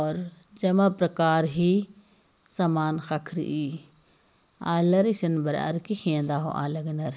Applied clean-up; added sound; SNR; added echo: none; none; none; none.